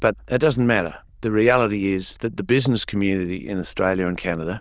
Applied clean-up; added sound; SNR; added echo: neural diffusion model UNIVERSE++.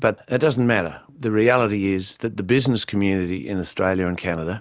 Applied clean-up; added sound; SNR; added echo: none; none; none; none.